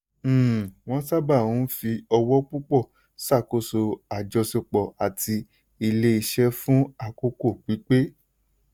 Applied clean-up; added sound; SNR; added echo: none; none; none; none.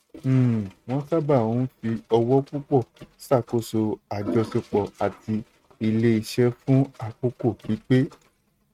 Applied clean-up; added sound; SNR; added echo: neural mask model RNNoise.